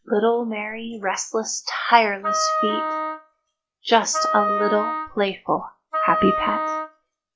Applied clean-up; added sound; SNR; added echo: classical method log-MMSE.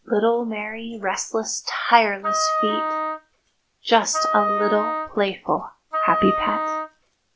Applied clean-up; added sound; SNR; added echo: none; Wind instrument, woodwind instrument; 2 dB; none.